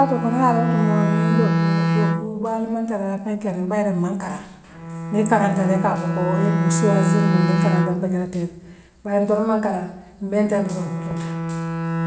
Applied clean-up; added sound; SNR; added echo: none; Bowed string instrument; 1 dB; none.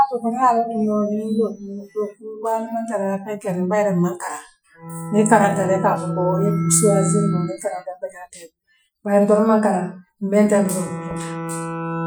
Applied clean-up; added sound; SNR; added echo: classical method Wiener filter.